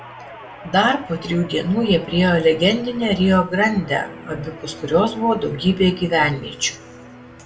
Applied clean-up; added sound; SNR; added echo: none; Guitar; 18 dB; reverberation time 0.3 s.